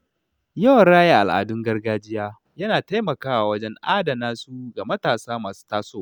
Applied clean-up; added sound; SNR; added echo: none; none; none; none.